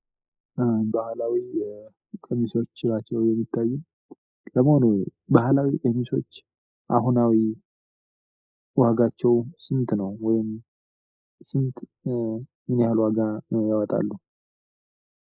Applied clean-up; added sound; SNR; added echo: neural mask model Resemble Enhance denoiser.